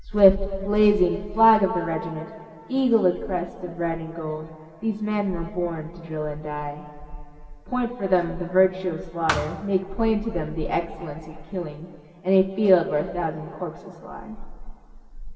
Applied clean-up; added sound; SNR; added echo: none; Thump, thud; 8 dB; reverberation time 2.6 s.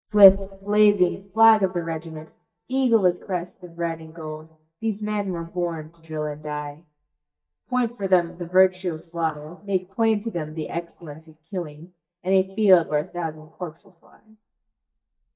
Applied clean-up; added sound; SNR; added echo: neural mask model DeepFilterNet 3.